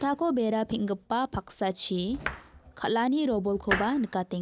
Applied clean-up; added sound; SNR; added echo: none; Domestic sounds, home sounds; 11 dB; none.